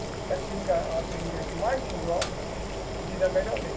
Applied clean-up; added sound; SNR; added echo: none; Boiling; 2 dB; reverberation time 0.2 s.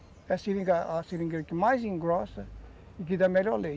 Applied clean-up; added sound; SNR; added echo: none; none; none; none.